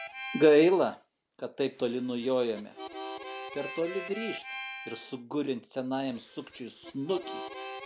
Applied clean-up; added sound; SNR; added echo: none; Harmonica; 13 dB; none.